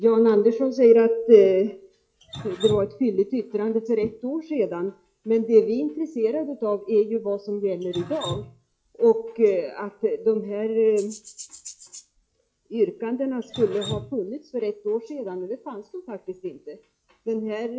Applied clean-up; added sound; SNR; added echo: classical method log-MMSE.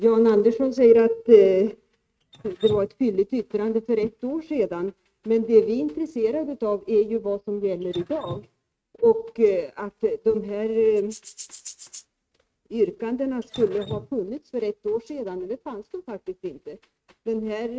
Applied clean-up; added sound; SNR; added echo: neural mask model RNNoise.